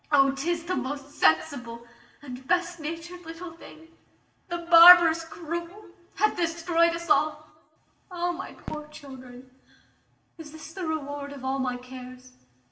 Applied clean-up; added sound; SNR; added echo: none; Fireworks; 18 dB; reverberation time 0.8 s.